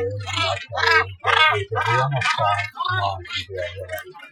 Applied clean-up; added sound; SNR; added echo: classical method Wiener filter.